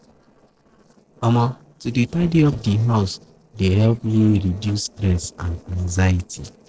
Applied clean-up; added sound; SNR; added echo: neural separator model SepFormer DNS4.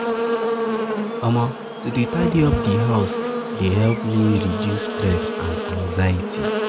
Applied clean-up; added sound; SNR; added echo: none; Buzz; 2 dB; none.